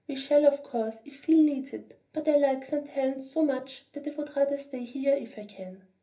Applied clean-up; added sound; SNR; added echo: none; none; none; reverberation time 0.3 s.